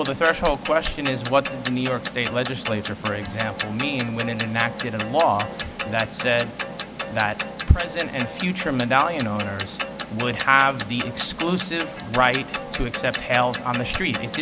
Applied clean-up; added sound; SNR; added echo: none; Clock; 8 dB; none.